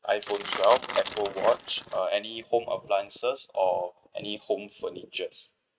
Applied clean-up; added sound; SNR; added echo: neural mask model RNNoise.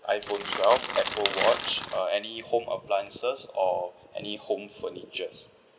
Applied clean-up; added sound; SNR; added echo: none; Crackle; 4 dB; none.